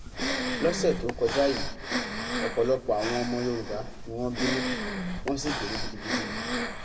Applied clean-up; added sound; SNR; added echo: none; Breathing; 2 dB; reverberation time 0.7 s.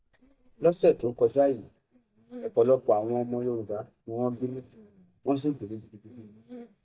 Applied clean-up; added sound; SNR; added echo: neural mask model DeepFilterNet 3.